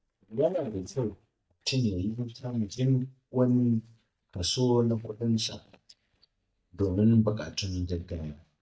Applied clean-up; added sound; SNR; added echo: neural mask model DeepFilterNet 3.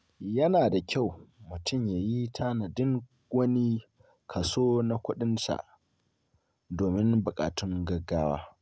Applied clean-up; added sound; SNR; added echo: none; none; none; none.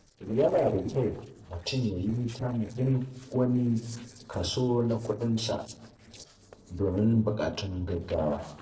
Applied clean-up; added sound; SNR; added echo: neural separator model SepFormer DNS4.